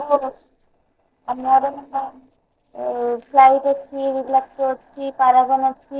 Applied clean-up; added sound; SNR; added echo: neural separator model SepFormer DNS4.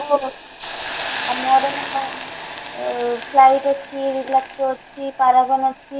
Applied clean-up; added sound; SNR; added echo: none; Hiss; 12 dB; none.